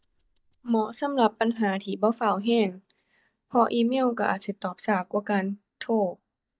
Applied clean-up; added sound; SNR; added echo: neural mask model DeepFilterNet 3.